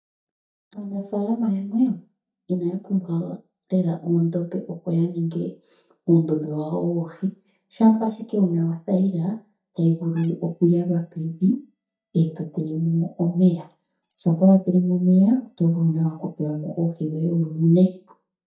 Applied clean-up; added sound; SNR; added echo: neural mask model DeepFilterNet 3.